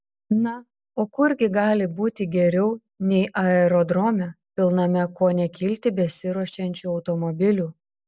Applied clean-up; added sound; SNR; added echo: none; none; none; none.